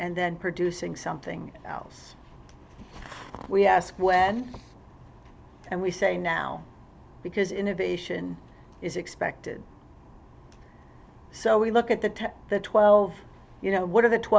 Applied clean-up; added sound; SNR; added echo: none; none; none; none.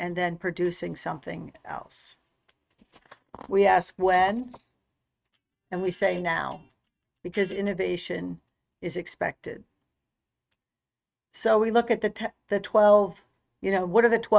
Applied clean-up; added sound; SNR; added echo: neural mask model RNNoise.